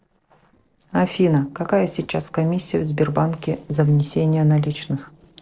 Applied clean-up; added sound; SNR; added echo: neural separator model SepFormer DNS4.